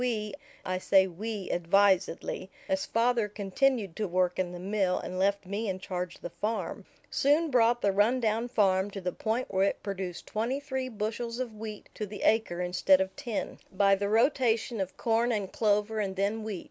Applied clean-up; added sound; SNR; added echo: none; none; none; none.